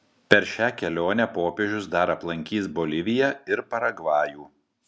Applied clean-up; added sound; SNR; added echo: none; none; none; none.